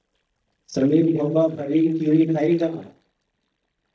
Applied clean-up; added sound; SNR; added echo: neural mask model DeepFilterNet 3.